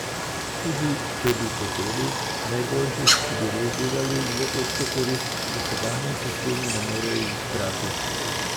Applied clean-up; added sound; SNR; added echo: none; Stream; -2 dB; none.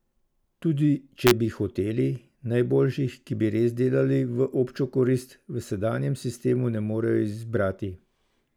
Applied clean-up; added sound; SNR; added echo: none; none; none; none.